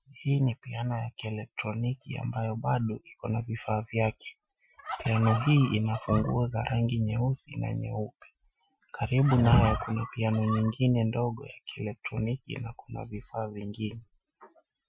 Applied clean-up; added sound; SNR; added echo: classical method Wiener filter.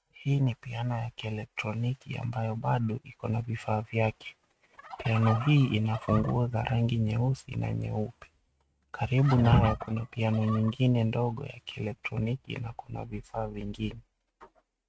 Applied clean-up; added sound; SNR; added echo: neural mask model RNNoise.